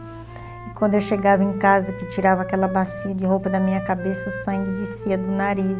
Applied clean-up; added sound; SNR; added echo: none; Wind instrument, woodwind instrument; 13 dB; none.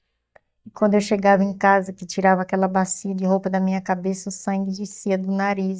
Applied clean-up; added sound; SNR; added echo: neural mask model DeepFilterNet 3.